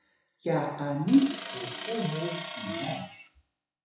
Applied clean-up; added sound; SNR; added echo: classical method WPE with log-MMSE.